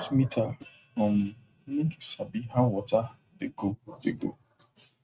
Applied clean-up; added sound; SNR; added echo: neural mask model RNNoise.